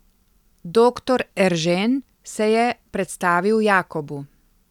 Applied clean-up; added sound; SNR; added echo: none; none; none; none.